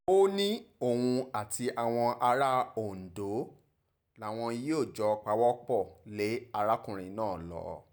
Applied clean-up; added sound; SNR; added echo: none; none; none; none.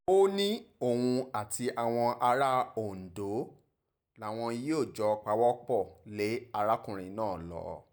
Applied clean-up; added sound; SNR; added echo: neural mask model Resemble Enhance denoiser.